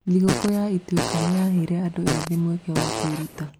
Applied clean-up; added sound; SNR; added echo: none; Fart; 6 dB; none.